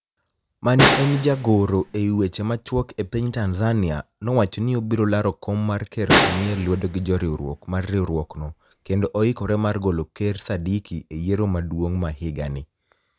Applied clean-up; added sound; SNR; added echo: none; Snare drum; 2 dB; none.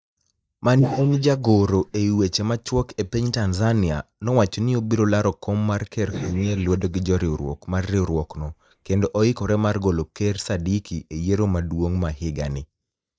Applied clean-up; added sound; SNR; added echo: neural mask model Resemble Enhance denoiser.